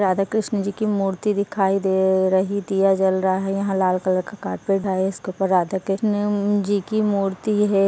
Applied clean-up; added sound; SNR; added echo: none; none; none; none.